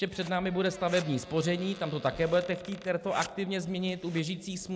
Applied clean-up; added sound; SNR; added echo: none; Squeak + Zipper (clothing); 17 dB; none.